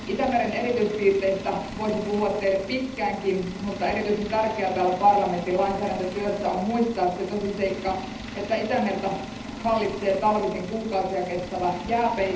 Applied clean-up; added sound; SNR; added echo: none; Engine; 11 dB; reverberation time 0.8 s.